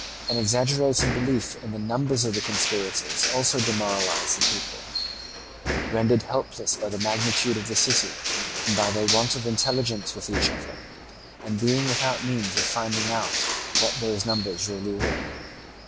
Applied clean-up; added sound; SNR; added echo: none; Crushing; 3 dB; none.